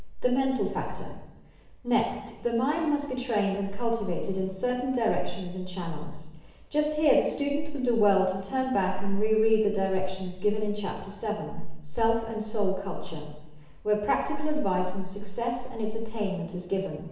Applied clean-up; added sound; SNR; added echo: none; none; none; reverberation time 0.9 s.